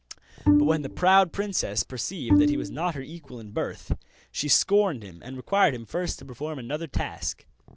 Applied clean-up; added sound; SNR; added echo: none; Bowed string instrument; -1 dB; none.